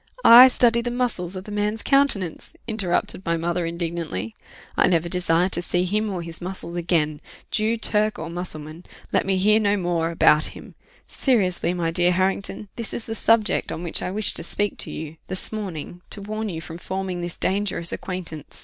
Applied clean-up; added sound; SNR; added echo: none; none; none; none.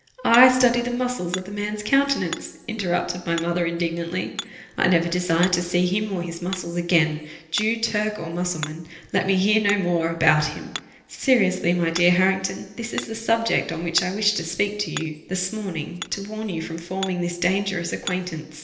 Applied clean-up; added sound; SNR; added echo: none; Hammer; 17 dB; reverberation time 1.4 s.